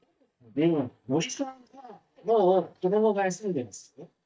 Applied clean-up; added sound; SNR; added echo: neural mask model DeepFilterNet 3.